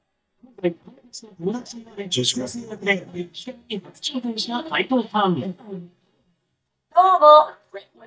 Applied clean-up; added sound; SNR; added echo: neural mask model DeepFilterNet 3.